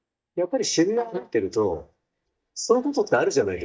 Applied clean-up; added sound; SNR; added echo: neural mask model DeepFilterNet 3.